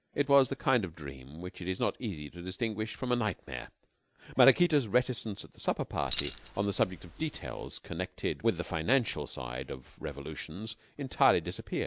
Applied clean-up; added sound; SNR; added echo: none; Keys jangling; 12 dB; none.